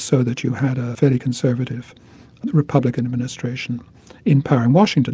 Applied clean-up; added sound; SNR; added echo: none; none; none; none.